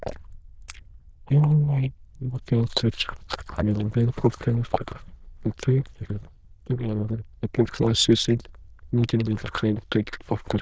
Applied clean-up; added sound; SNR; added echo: neural diffusion model UNIVERSE++.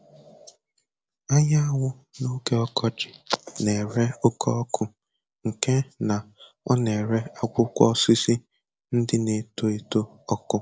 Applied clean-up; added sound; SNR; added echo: none; none; none; none.